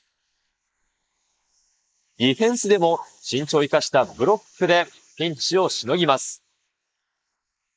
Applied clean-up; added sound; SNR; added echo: neural mask model Resemble Enhance denoiser.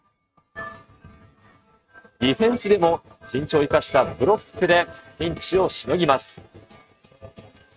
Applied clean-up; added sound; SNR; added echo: neural mask model RNNoise.